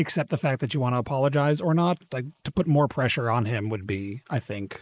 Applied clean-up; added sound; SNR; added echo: neural mask model Resemble Enhance denoiser.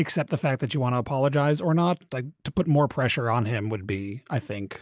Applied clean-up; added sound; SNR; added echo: none; none; none; none.